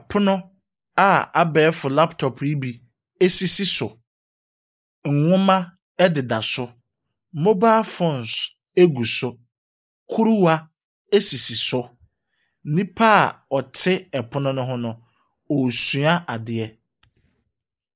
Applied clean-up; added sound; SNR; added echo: neural mask model Resemble Enhance denoiser.